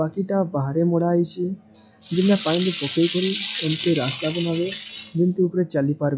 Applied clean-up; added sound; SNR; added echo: classical method log-MMSE.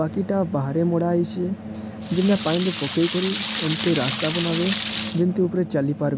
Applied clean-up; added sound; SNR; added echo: none; Rain; 1 dB; none.